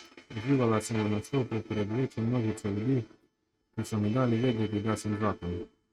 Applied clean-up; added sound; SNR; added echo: neural mask model RNNoise.